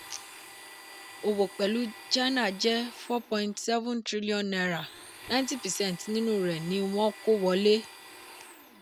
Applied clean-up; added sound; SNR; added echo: none; Domestic sounds, home sounds; 18 dB; none.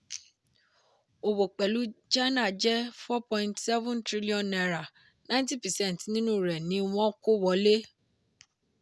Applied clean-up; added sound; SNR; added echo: none; none; none; none.